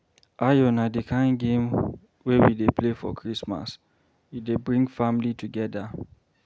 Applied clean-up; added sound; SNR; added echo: none; none; none; none.